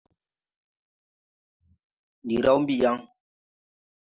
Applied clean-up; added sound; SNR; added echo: none; none; none; none.